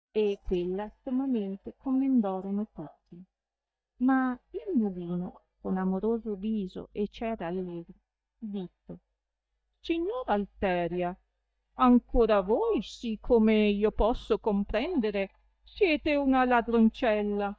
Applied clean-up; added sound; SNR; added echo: neural mask model DeepFilterNet 3.